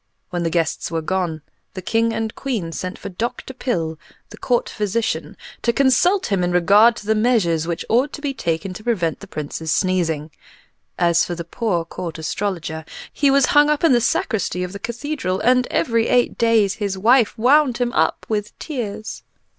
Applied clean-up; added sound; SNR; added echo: none; none; none; none.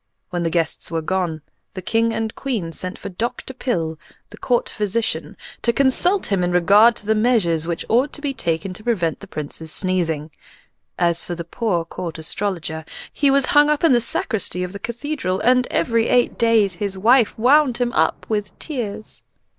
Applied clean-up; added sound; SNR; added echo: neural separator model SepFormer DNS4.